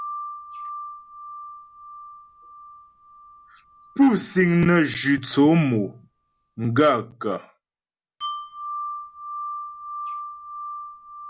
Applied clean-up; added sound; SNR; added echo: none; Wind chime; 12 dB; none.